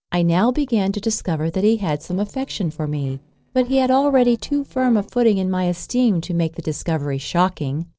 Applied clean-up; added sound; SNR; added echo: neural separator model SepFormer DNS4.